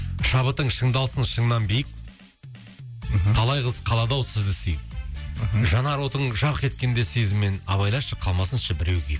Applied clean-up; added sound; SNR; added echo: none; none; none; none.